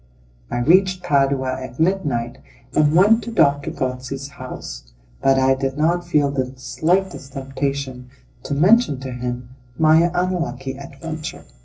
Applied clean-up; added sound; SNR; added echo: neural separator model SepFormer DNS4.